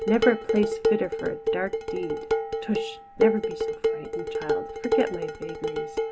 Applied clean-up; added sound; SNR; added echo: none; Dishes, pots, and pans; -2 dB; none.